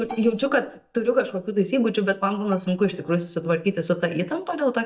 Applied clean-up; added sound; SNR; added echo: neural mask model DeepFilterNet 3.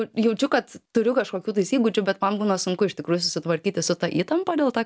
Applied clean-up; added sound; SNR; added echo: none; none; none; none.